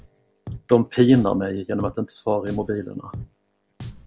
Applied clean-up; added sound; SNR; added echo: none; Drum; 16 dB; none.